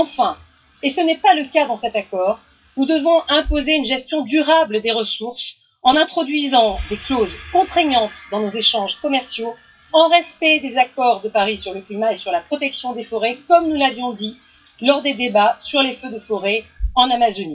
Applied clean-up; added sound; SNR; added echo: classical method WPE with log-MMSE.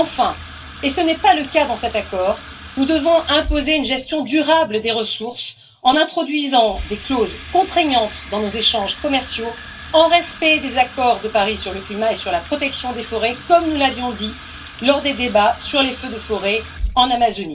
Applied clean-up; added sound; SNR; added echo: none; Sink (filling or washing) / Water tap, faucet; 15 dB; reverberation time 0.2 s.